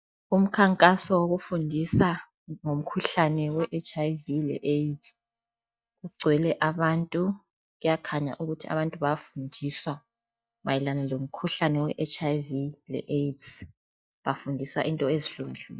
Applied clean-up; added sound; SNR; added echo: neural mask model DeepFilterNet 3.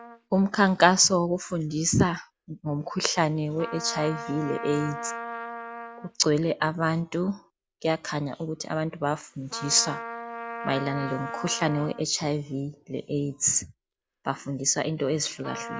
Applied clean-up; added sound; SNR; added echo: none; Trumpet; 13 dB; none.